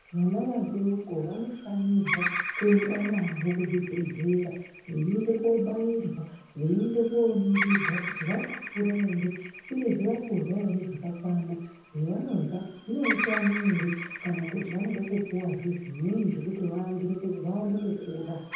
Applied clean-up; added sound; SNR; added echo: none; Bird vocalization, bird call, bird song; 10 dB; reverberation time 0.9 s.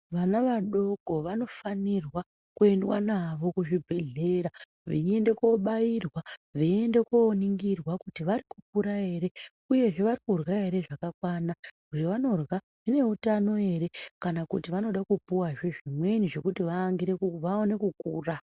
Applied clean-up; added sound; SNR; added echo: none; none; none; none.